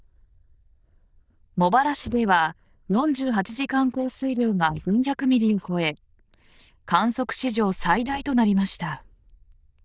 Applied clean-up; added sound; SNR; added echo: neural diffusion model UNIVERSE++.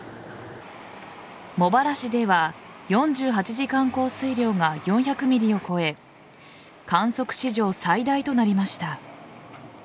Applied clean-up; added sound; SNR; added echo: none; none; none; none.